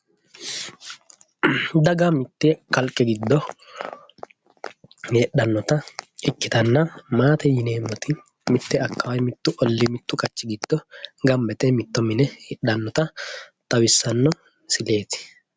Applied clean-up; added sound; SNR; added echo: none; none; none; none.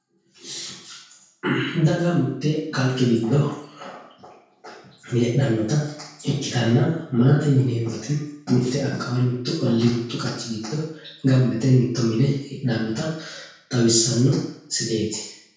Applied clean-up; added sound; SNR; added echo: none; none; none; reverberation time 0.6 s.